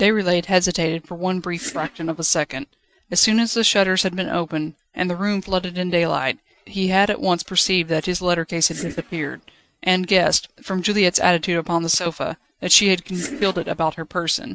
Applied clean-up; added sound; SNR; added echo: neural mask model RNNoise.